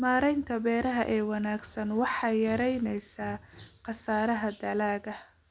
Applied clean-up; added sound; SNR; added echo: none; none; none; none.